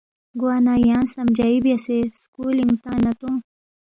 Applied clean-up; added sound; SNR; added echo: none; none; none; none.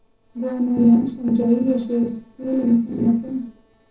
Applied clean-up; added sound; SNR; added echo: neural separator model SepFormer DNS4.